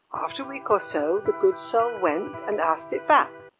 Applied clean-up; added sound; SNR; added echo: none; Electric guitar; 14 dB; none.